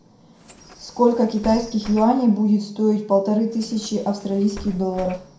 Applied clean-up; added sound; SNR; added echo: none; Bus; 20 dB; reverberation time 0.5 s.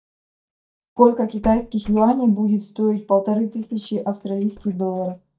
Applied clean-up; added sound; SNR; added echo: neural mask model DeepFilterNet 3.